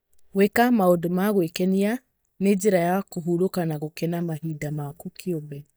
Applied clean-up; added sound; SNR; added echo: neural mask model DeepFilterNet 3.